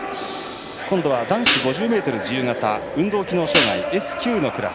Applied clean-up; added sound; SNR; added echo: none; Hi-hat; 2 dB; none.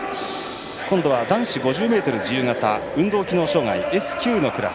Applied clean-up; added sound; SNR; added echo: none; none; none; none.